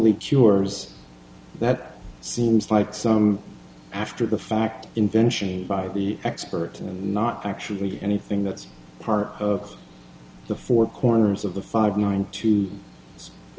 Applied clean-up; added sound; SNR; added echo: none; none; none; none.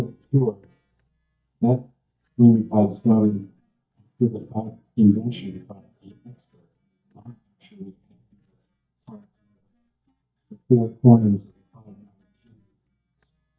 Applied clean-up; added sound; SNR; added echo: neural mask model DeepFilterNet 3.